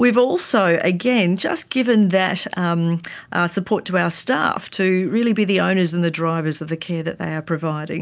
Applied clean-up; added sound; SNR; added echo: none; none; none; none.